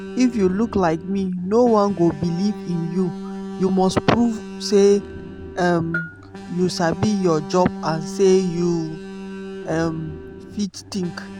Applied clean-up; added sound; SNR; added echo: none; Alarm + Bell; 12 dB; none.